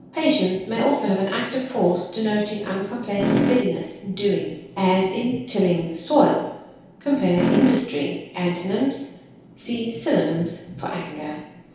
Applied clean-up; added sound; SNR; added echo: none; Fart; -2 dB; reverberation time 0.8 s.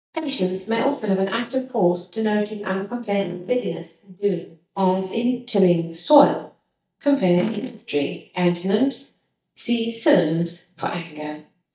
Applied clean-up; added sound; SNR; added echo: neural mask model DeepFilterNet 3.